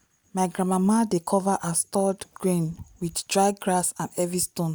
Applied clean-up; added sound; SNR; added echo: none; none; none; none.